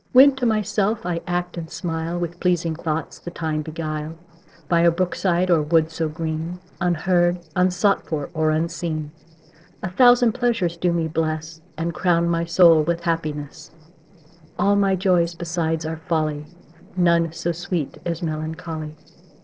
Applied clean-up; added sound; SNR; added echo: neural separator model SepFormer DNS4.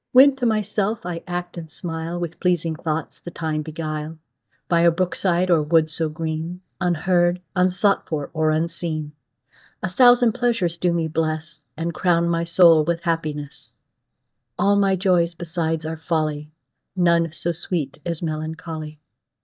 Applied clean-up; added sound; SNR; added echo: neural mask model DeepFilterNet 3.